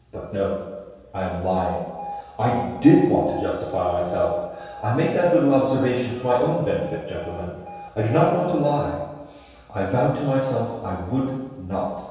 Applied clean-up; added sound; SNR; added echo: none; Alarm; 18 dB; reverberation time 1.2 s.